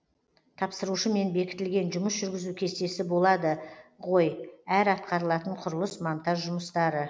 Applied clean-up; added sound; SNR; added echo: none; none; none; none.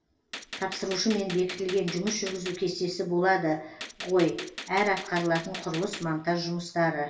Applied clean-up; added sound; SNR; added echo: none; Gunshot, gunfire; 13 dB; reverberation time 0.2 s.